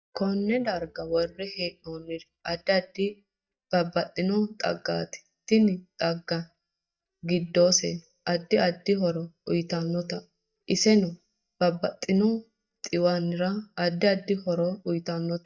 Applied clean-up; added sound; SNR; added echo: neural mask model DeepFilterNet 3.